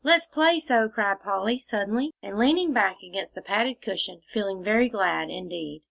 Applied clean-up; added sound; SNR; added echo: none; none; none; none.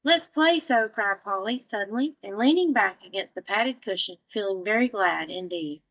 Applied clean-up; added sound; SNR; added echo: neural mask model DeepFilterNet 3.